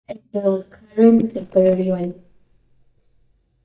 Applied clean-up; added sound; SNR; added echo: neural mask model DeepFilterNet 3.